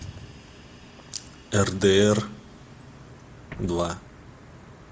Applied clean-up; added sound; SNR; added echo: none; Bus; 20 dB; none.